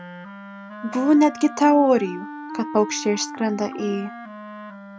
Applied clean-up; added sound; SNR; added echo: none; Wind instrument, woodwind instrument; 13 dB; none.